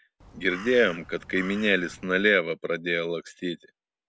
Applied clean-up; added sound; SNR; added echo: none; Crow; 17 dB; none.